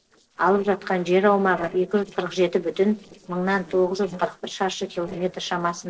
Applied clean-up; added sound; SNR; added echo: neural separator model SepFormer DNS4.